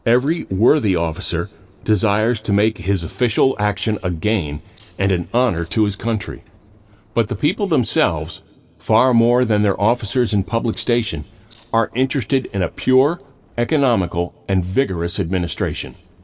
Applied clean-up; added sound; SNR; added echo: neural separator model SepFormer DNS4.